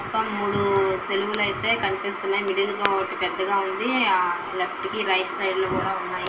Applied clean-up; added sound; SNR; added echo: none; Crackle; 17 dB; reverberation time 0.5 s.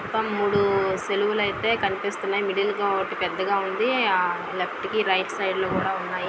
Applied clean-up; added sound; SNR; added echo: none; none; none; none.